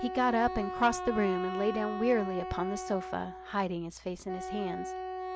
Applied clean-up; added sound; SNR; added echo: none; Wind instrument, woodwind instrument; 7 dB; none.